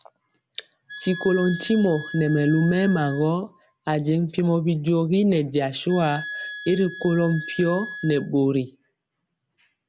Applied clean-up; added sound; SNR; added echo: none; Wind instrument, woodwind instrument; 13 dB; none.